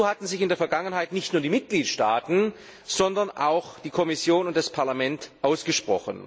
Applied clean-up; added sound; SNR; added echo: none; none; none; none.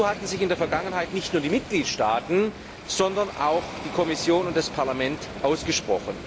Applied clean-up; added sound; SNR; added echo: none; Waves, surf; 11 dB; none.